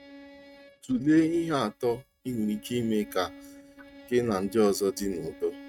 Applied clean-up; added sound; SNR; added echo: neural mask model RNNoise.